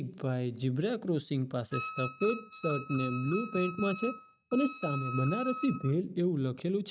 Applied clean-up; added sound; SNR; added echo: neural mask model RNNoise.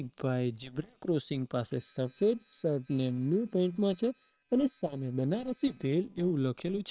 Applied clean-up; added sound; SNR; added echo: neural separator model SepFormer WHAM!.